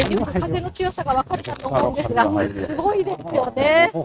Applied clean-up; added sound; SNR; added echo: neural mask model RNNoise.